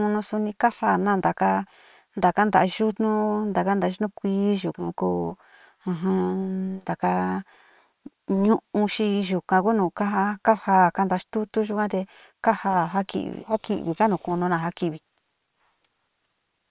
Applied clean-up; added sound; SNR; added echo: neural separator model SepFormer WHAM!.